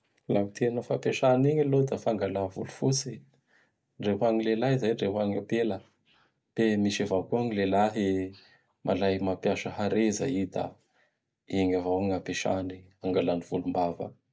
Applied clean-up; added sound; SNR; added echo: none; none; none; none.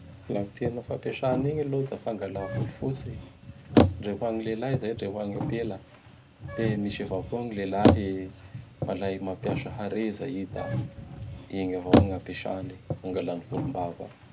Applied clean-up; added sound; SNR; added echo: none; Bicycle; -2 dB; none.